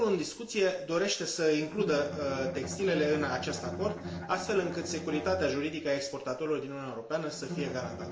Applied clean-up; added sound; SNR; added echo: none; Bowed string instrument; 10 dB; reverberation time 1.6 s.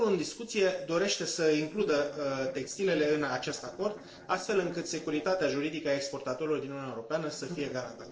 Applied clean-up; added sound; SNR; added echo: neural separator model SepFormer DNS4.